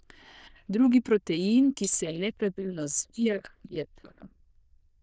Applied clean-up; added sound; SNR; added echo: neural diffusion model UNIVERSE++.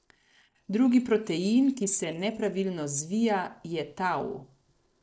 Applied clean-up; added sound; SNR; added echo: neural separator model SepFormer DNS4.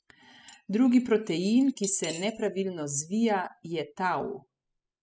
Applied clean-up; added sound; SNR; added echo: classical method spectral subtraction.